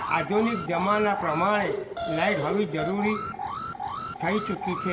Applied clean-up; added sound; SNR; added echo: none; Alarm; 5 dB; reverberation time 1.3 s.